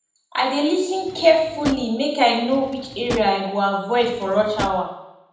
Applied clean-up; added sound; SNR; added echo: none; Drawer open or close; 14 dB; reverberation time 0.8 s.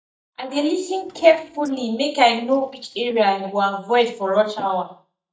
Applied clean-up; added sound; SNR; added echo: neural mask model DeepFilterNet 3.